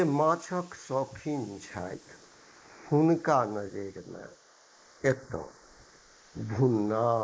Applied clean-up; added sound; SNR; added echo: neural mask model Resemble Enhance denoiser.